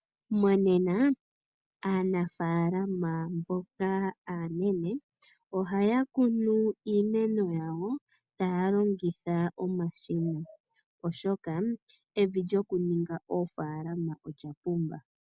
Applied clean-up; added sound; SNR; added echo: none; none; none; none.